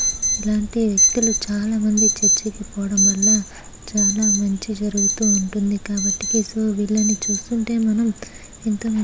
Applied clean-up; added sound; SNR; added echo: none; Alarm; 1 dB; none.